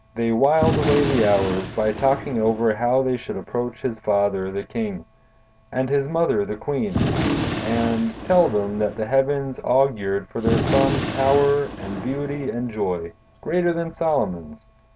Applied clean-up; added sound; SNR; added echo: none; Gunshot, gunfire; 4 dB; none.